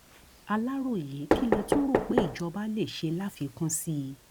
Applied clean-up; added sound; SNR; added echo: none; Knock; 1 dB; none.